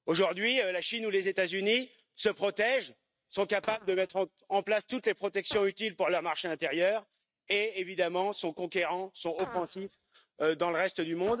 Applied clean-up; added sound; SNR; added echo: neural mask model RNNoise.